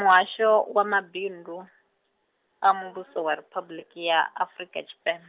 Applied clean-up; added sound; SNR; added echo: none; none; none; none.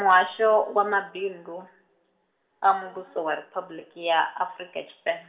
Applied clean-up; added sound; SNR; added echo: none; none; none; reverberation time 1.8 s.